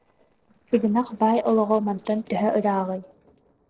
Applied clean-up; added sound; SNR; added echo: neural separator model SepFormer DNS4.